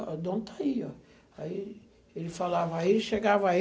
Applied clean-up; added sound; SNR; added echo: none; none; none; none.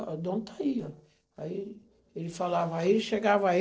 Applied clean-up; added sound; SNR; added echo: neural separator model SepFormer DNS4.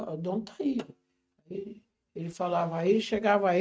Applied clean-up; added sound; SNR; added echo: neural mask model RNNoise.